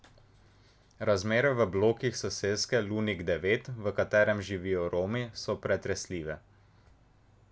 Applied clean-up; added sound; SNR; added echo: none; none; none; none.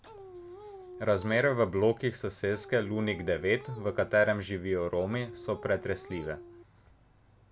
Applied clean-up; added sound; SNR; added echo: none; Dog; 16 dB; none.